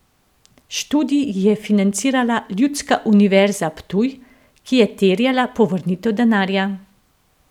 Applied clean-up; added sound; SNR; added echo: none; none; none; none.